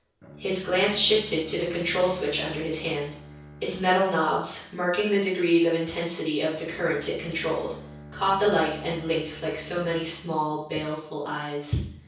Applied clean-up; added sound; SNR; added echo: none; Bowed string instrument; 19 dB; reverberation time 0.6 s.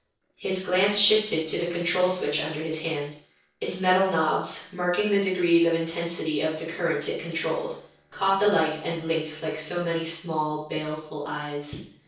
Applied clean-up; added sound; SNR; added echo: neural separator model SepFormer DNS4.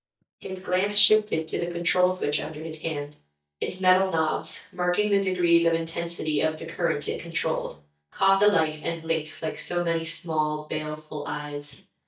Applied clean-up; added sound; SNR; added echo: neural mask model DeepFilterNet 3.